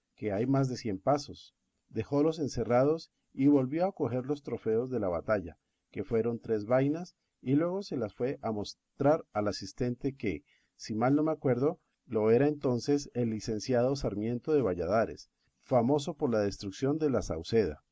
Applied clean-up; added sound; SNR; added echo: none; none; none; none.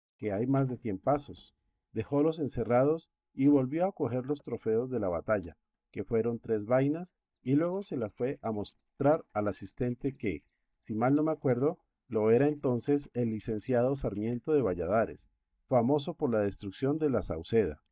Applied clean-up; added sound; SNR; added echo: neural mask model DeepFilterNet 3.